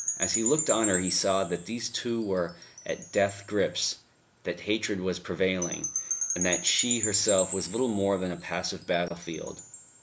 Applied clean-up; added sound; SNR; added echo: none; Wind chime / Percussion; 5 dB; none.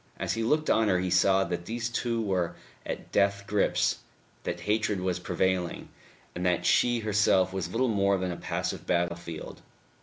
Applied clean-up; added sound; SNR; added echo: none; none; none; none.